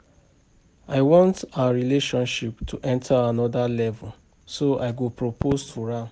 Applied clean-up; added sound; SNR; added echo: none; Crackle; 19 dB; none.